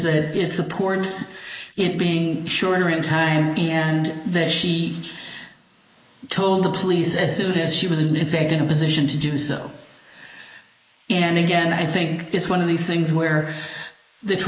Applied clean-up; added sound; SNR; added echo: neural mask model Resemble Enhance denoiser.